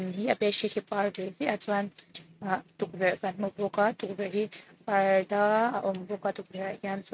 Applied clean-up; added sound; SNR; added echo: neural mask model RNNoise.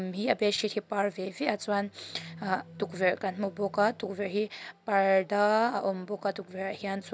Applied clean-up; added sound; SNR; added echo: none; none; none; none.